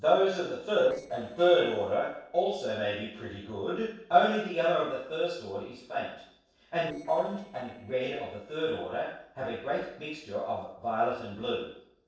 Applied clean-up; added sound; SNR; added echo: neural separator model SepFormer DNS4.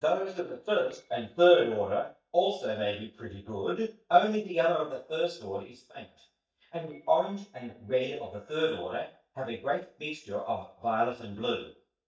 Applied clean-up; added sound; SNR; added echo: neural mask model DeepFilterNet 3.